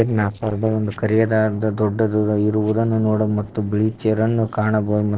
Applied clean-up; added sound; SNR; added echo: neural separator model SepFormer DNS4.